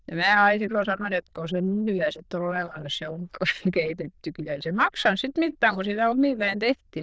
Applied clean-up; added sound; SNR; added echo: neural diffusion model UNIVERSE++.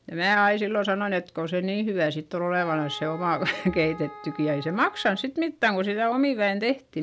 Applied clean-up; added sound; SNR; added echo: none; Wind instrument, woodwind instrument; 17 dB; none.